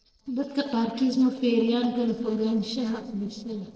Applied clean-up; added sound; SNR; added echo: neural separator model SepFormer DNS4.